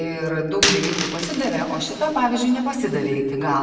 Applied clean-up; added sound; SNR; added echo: none; Coin (dropping); 7 dB; reverberation time 1.1 s.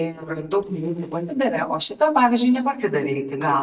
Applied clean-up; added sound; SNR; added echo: neural mask model DeepFilterNet 3.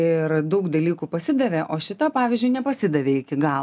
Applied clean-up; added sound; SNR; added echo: none; none; none; none.